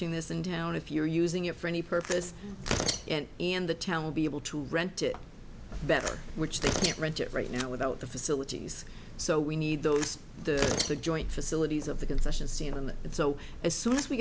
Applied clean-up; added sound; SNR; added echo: none; Tearing; 9 dB; none.